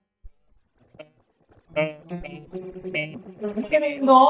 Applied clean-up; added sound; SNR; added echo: neural mask model DeepFilterNet 3.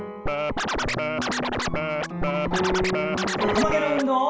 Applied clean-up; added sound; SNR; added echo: none; Scratching (performance technique); -1 dB; reverberation time 0.6 s.